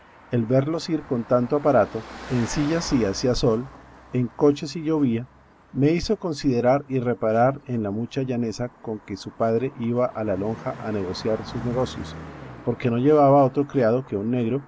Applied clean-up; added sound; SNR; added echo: none; Car passing by; 18 dB; none.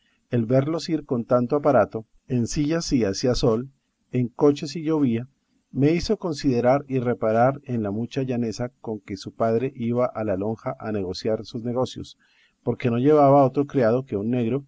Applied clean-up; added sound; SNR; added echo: none; none; none; none.